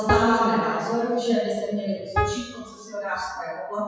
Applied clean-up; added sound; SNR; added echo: classical method WPE with log-MMSE.